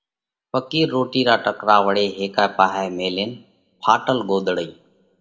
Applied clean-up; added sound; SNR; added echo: none; none; none; reverberation time 0.4 s.